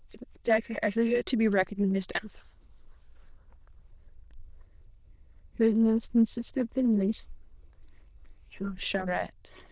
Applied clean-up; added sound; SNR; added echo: neural diffusion model UNIVERSE++.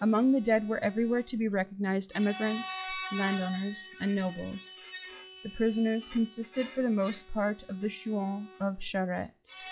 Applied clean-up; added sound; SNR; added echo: classical method log-MMSE.